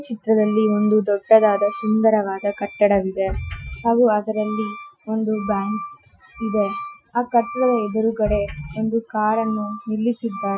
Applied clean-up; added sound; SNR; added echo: classical method Wiener filter.